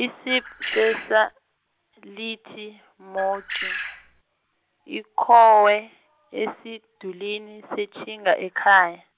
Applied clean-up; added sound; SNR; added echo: none; Bird; 9 dB; none.